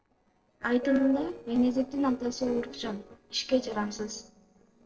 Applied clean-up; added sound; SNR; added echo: neural separator model SepFormer DNS4.